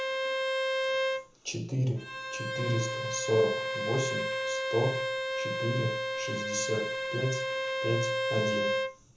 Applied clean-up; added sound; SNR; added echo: none; Bowed string instrument; -1 dB; reverberation time 0.6 s.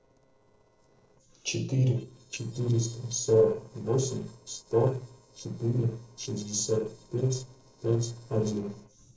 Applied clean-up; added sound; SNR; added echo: neural separator model SepFormer DNS4.